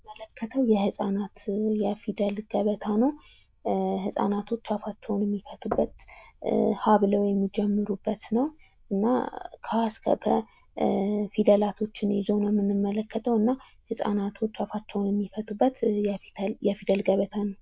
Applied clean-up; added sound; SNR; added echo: neural diffusion model UNIVERSE++.